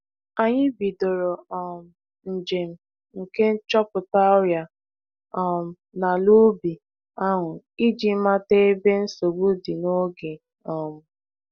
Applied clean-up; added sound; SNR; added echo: none; none; none; none.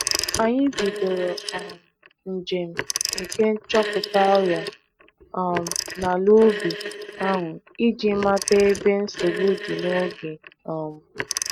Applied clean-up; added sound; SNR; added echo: neural mask model RNNoise.